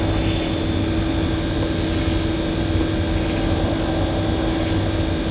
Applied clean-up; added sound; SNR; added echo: none; none; none; none.